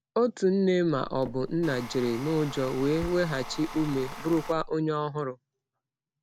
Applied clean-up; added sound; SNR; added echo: none; Tools + Drawer open or close; 12 dB; none.